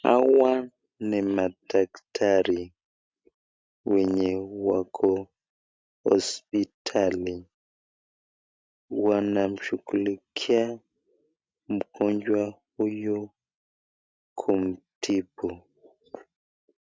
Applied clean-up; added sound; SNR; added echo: none; none; none; none.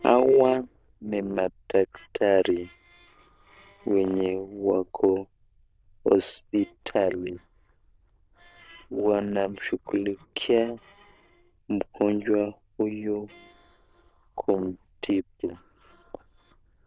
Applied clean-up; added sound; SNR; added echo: neural diffusion model UNIVERSE++.